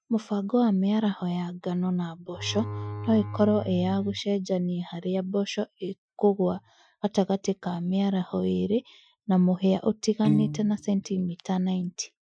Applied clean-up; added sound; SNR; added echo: classical method Wiener filter.